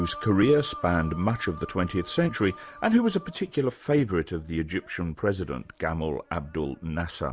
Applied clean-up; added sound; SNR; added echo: none; none; none; none.